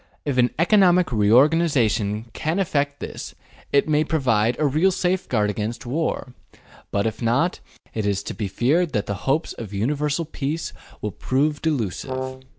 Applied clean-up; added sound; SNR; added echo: none; Brass instrument; 7 dB; none.